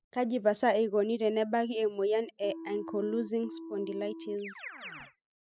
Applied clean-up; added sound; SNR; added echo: classical method spectral subtraction.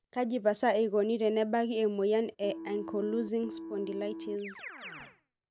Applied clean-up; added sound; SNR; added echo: none; Keyboard (musical); 14 dB; none.